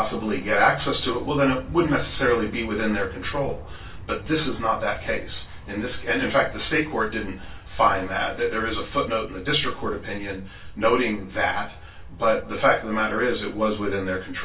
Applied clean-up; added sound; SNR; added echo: none; Aircraft; 17 dB; reverberation time 0.2 s.